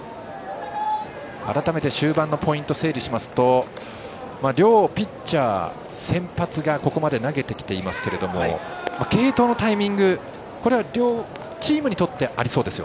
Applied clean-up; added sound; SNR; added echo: none; none; none; none.